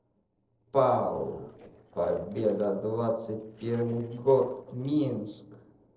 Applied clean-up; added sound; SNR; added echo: neural separator model SepFormer DNS4.